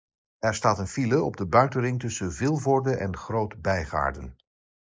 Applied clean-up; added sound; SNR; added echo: neural mask model Resemble Enhance denoiser.